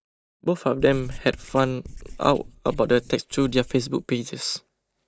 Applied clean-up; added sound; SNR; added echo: neural mask model DeepFilterNet 3.